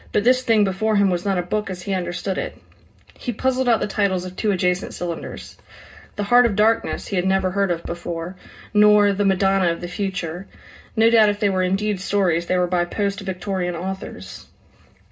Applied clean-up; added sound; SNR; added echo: none; Bass drum; 15 dB; reverberation time 0.2 s.